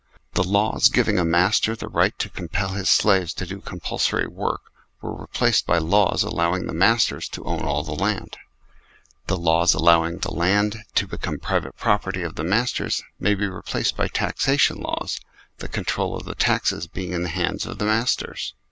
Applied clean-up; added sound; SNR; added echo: none; none; none; none.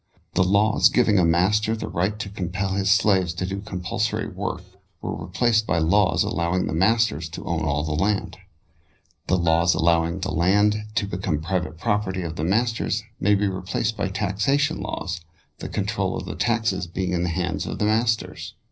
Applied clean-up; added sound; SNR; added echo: neural separator model SepFormer DNS4.